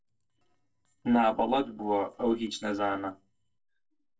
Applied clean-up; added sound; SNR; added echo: neural separator model SepFormer DNS4.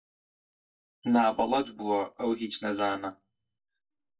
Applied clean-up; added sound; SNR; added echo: neural mask model DeepFilterNet 3.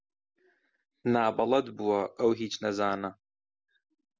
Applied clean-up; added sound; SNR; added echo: none; none; none; none.